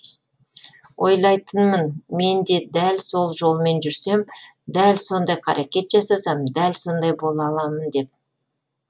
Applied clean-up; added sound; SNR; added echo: none; none; none; none.